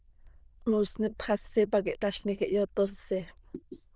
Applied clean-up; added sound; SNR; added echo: neural diffusion model UNIVERSE++.